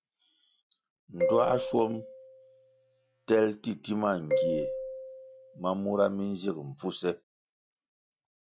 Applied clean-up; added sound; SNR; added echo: none; Marimba, xylophone; 2 dB; none.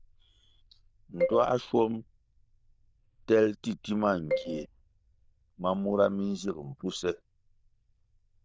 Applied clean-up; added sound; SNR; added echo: neural diffusion model UNIVERSE++.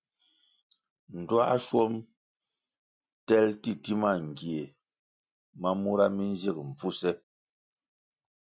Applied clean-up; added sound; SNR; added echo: none; none; none; none.